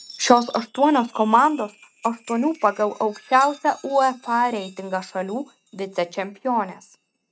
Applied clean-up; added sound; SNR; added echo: neural mask model RNNoise.